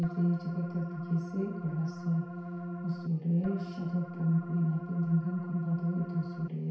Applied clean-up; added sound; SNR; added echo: none; Organ; 8 dB; reverberation time 0.6 s.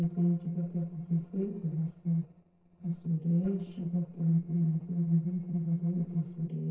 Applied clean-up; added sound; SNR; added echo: neural separator model SepFormer DNS4.